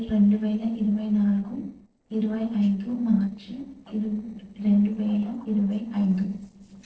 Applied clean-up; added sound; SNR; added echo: neural separator model SepFormer DNS4.